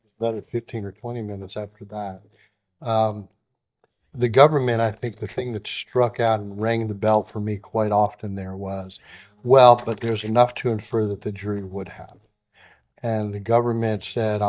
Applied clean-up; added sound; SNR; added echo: neural mask model DeepFilterNet 3.